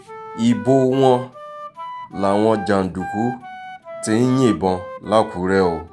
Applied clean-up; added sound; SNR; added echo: none; Wind instrument, woodwind instrument; 14 dB; none.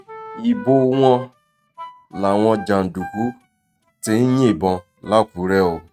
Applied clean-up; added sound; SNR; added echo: neural mask model RNNoise.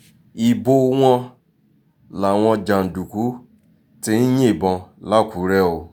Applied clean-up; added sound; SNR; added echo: none; none; none; none.